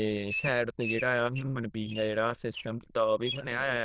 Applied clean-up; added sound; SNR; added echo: neural diffusion model UNIVERSE++.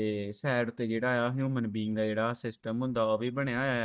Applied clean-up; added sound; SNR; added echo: neural mask model DeepFilterNet 3.